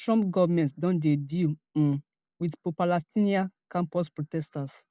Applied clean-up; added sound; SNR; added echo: none; none; none; none.